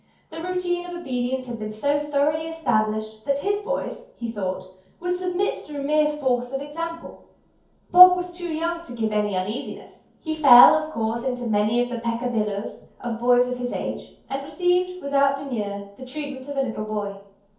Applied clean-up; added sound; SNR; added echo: none; none; none; reverberation time 0.6 s.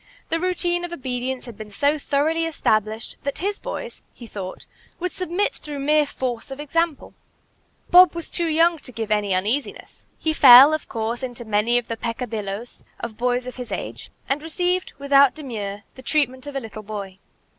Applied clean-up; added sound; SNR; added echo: none; none; none; none.